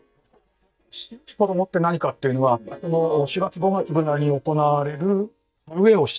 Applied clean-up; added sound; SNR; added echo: neural mask model DeepFilterNet 3.